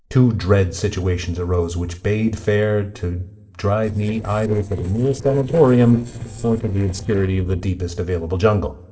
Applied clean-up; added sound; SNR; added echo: neural separator model SepFormer DNS4.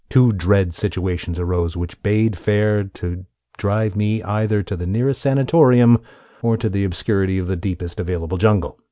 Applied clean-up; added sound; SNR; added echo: none; none; none; none.